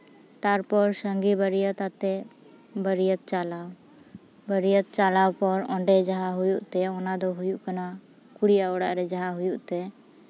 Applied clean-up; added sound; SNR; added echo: none; none; none; none.